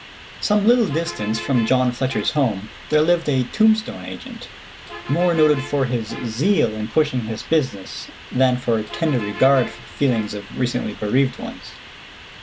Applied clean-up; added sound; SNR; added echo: none; Bus; 15 dB; none.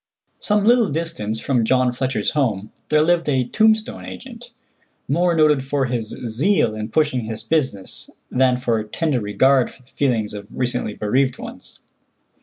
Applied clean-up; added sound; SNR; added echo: none; none; none; none.